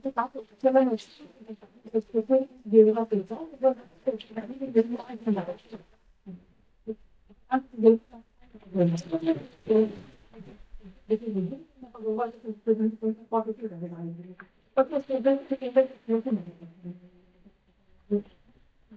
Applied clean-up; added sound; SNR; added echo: neural mask model DeepFilterNet 3.